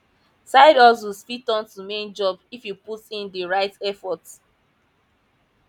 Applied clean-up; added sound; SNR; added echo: none; none; none; none.